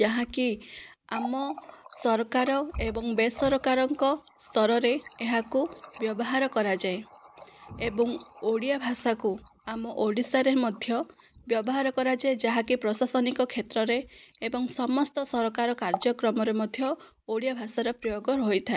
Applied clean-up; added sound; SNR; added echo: none; Water tap, faucet; 18 dB; none.